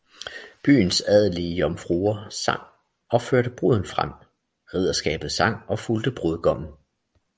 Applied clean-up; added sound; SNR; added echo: none; none; none; none.